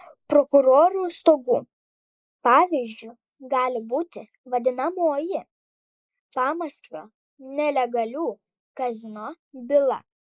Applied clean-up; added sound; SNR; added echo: neural mask model Resemble Enhance denoiser.